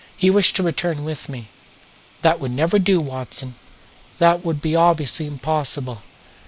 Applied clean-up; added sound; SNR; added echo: neural mask model Resemble Enhance denoiser.